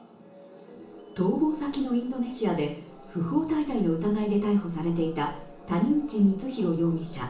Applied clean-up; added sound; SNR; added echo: none; none; none; reverberation time 0.8 s.